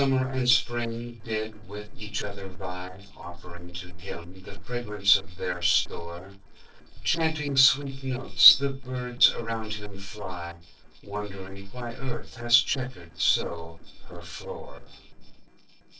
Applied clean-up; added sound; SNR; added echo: neural separator model SepFormer DNS4.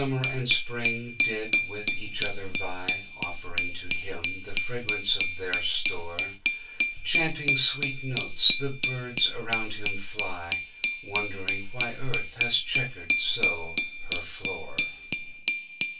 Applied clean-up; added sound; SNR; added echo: none; Glass; -1 dB; reverberation time 0.1 s.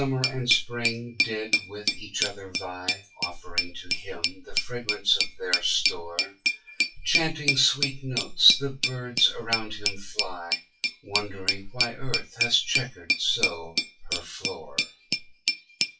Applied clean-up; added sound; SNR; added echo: classical method WPE with log-MMSE.